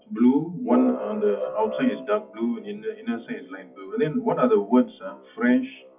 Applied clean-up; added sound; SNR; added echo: classical method WPE with log-MMSE.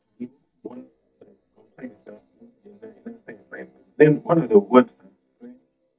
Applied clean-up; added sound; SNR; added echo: neural mask model DeepFilterNet 3.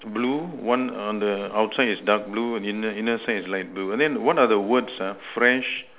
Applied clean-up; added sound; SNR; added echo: none; none; none; none.